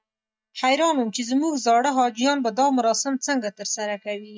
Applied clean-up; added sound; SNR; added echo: neural mask model DeepFilterNet 3.